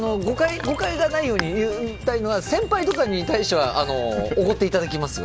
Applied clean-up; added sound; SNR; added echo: none; Ocean; 15 dB; none.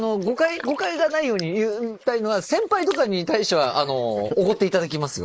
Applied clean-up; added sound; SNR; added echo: neural mask model Resemble Enhance denoiser.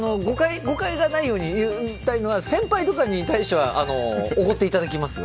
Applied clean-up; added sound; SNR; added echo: none; none; none; none.